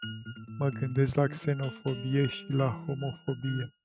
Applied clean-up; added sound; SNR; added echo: neural mask model RNNoise.